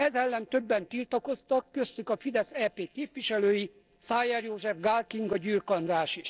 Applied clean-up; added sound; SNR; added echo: neural separator model SepFormer DNS4.